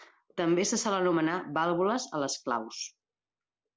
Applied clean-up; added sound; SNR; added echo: none; none; none; none.